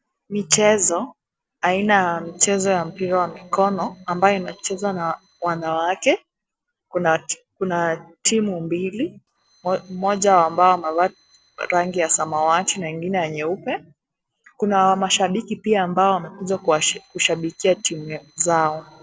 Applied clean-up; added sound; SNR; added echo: neural separator model SepFormer DNS4.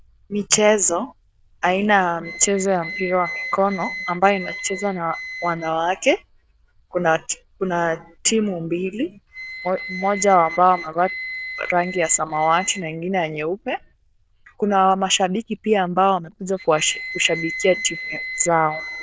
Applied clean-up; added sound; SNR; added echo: neural diffusion model UNIVERSE++.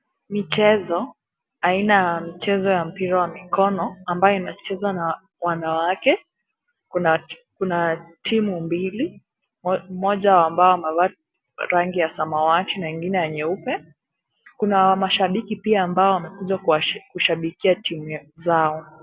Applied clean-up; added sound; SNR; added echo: none; none; none; none.